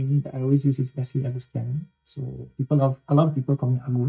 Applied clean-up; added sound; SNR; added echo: neural mask model DeepFilterNet 3.